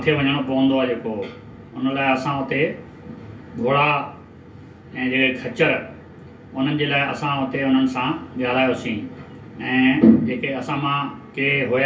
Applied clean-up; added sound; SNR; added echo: none; none; none; reverberation time 0.2 s.